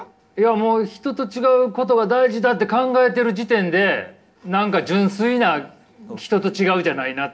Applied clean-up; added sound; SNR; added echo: none; none; none; reverberation time 0.3 s.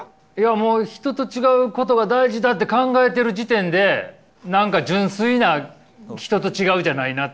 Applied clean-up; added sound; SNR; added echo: none; none; none; none.